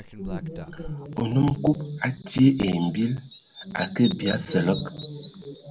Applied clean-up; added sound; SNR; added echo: none; Bird vocalization, bird call, bird song; 16 dB; none.